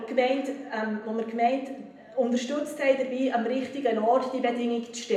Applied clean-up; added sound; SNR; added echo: none; none; none; reverberation time 0.7 s.